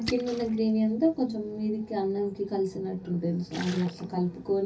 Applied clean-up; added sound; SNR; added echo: none; Splash, splatter; 17 dB; reverberation time 0.3 s.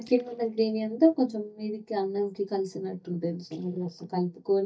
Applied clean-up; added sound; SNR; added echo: neural mask model DeepFilterNet 3.